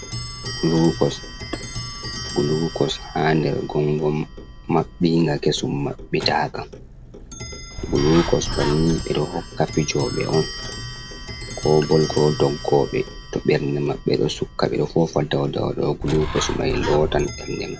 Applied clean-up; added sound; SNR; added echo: none; Bird + Clock; 10 dB; none.